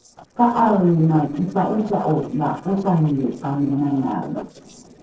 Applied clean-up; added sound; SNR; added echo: neural separator model SepFormer DNS4.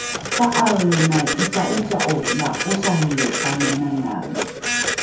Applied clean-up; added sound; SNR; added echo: none; Printer; 3 dB; reverberation time 0.6 s.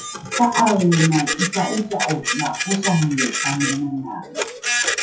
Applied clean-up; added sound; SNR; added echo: classical method WPE with log-MMSE.